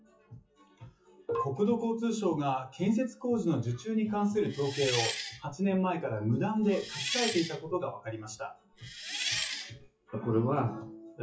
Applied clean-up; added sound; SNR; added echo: classical method WPE with log-MMSE.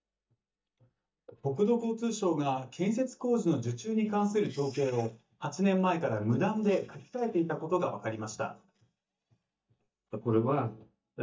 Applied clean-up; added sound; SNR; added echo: neural mask model DeepFilterNet 3.